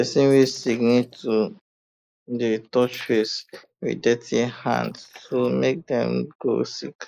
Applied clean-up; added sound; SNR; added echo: neural mask model Resemble Enhance denoiser.